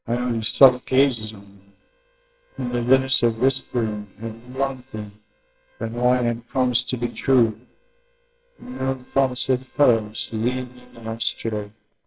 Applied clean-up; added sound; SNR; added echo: neural separator model SepFormer WHAMR!.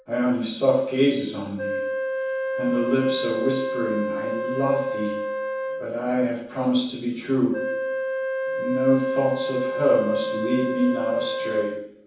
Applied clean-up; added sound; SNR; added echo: none; Wind instrument, woodwind instrument; 4 dB; reverberation time 0.9 s.